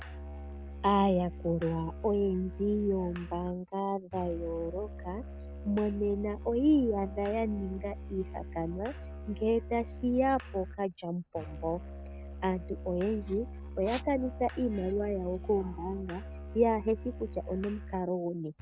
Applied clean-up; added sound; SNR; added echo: none; Musical instrument; 11 dB; none.